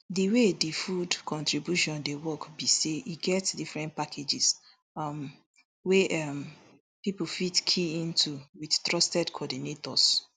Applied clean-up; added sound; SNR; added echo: none; none; none; none.